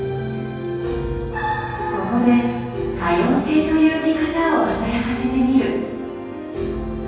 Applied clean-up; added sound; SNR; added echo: none; none; none; reverberation time 1.3 s.